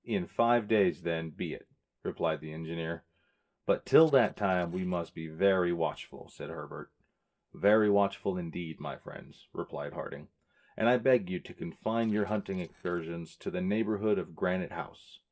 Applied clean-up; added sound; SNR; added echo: neural separator model SepFormer DNS4.